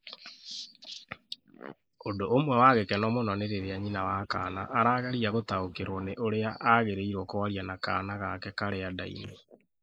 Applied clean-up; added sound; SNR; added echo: neural mask model Resemble Enhance denoiser.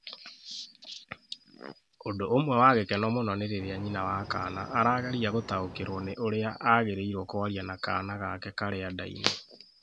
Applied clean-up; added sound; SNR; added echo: none; Boat, Water vehicle; 13 dB; none.